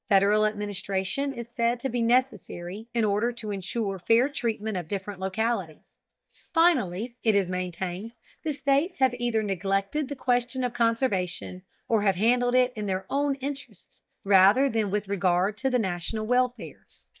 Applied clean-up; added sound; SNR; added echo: neural mask model DeepFilterNet 3.